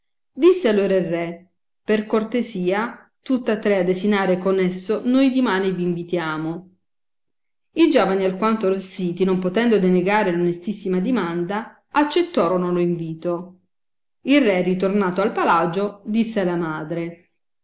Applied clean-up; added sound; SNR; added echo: none; none; none; none.